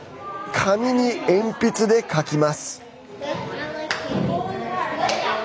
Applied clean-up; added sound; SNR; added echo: none; none; none; none.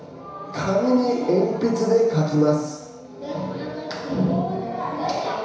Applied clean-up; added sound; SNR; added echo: none; none; none; reverberation time 1.0 s.